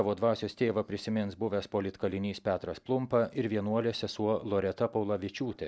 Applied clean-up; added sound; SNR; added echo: none; none; none; none.